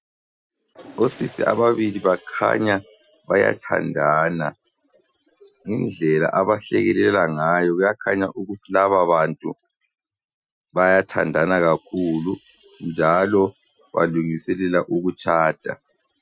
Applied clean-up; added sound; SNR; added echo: classical method Wiener filter.